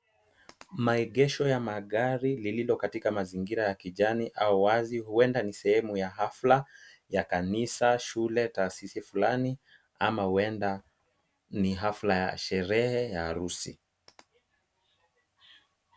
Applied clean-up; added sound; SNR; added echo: none; none; none; none.